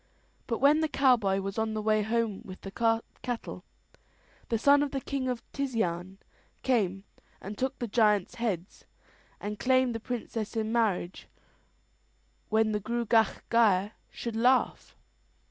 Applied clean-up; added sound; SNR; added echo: none; none; none; none.